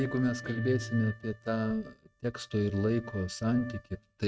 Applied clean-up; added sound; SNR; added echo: neural mask model RNNoise.